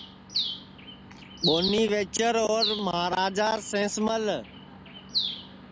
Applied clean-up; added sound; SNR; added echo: none; Bird; 6 dB; none.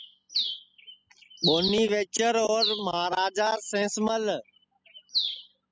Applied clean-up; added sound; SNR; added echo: classical method spectral subtraction.